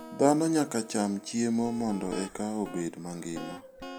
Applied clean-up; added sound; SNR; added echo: none; Guitar; 16 dB; none.